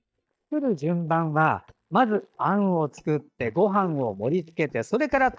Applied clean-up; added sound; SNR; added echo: neural mask model DeepFilterNet 3.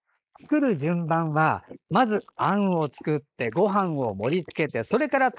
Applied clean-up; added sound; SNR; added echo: neural mask model Resemble Enhance denoiser.